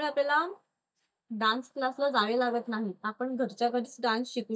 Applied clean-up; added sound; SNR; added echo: neural mask model DeepFilterNet 3.